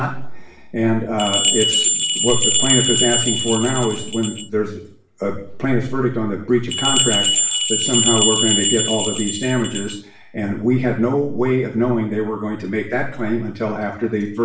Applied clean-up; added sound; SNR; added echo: none; Bell; -2 dB; reverberation time 0.5 s.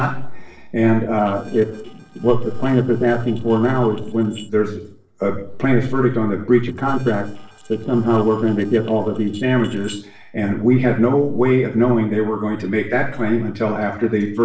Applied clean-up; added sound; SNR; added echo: neural separator model SepFormer DNS4.